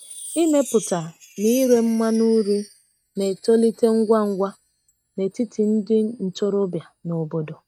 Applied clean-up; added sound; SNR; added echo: neural mask model RNNoise.